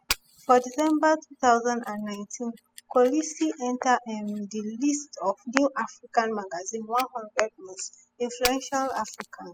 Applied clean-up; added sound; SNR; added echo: classical method spectral subtraction.